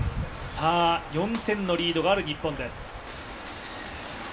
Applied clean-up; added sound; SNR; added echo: none; Stream / Chirp, tweet / Wind; 9 dB; reverberation time 0.2 s.